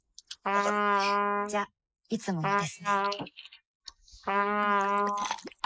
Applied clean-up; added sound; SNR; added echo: neural mask model Resemble Enhance denoiser.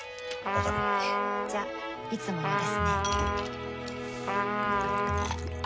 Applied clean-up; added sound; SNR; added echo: none; Trumpet; -3 dB; none.